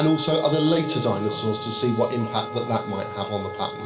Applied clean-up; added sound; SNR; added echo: none; Wind instrument, woodwind instrument; 10 dB; reverberation time 2.3 s.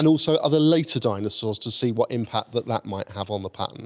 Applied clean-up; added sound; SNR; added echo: none; none; none; none.